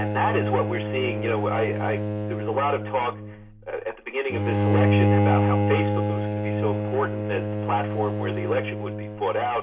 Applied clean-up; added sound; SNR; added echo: none; Bowed string instrument; -3 dB; reverberation time 0.3 s.